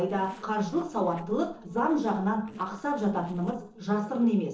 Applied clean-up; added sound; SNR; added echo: neural separator model SepFormer DNS4.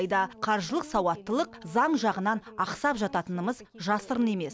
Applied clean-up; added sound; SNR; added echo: none; none; none; none.